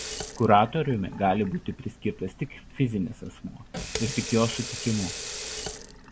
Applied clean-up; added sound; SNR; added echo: none; Sink (filling or washing) / Water tap, faucet; 10 dB; none.